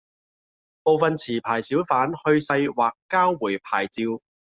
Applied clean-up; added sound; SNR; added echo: none; none; none; none.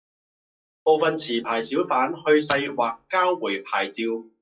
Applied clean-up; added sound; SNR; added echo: classical method WPE with log-MMSE.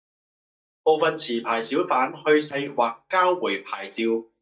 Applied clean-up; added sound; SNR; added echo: neural mask model DeepFilterNet 3.